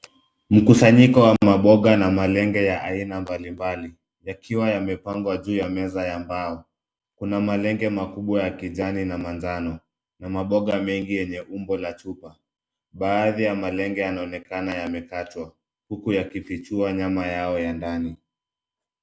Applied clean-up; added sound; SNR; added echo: none; none; none; none.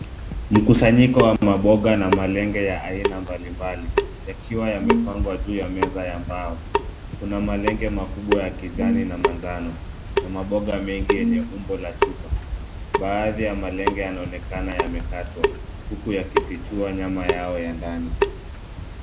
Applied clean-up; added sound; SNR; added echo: none; Brass instrument + Drip / Sink (filling or washing) / Water tap, faucet; 2 dB; none.